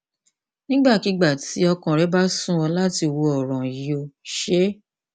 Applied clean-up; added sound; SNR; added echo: none; none; none; none.